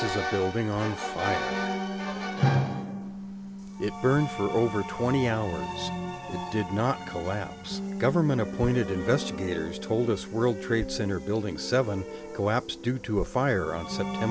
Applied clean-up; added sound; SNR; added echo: none; Bass guitar; 12 dB; none.